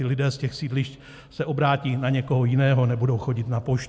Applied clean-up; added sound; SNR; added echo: none; none; none; none.